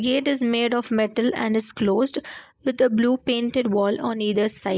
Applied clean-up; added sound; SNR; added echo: neural mask model Resemble Enhance denoiser.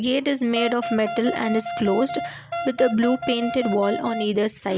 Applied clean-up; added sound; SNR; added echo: none; Wind instrument, woodwind instrument; 7 dB; none.